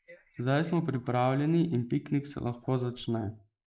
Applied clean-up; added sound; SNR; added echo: neural mask model Resemble Enhance denoiser.